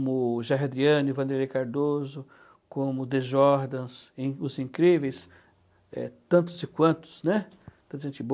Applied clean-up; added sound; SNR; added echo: none; none; none; none.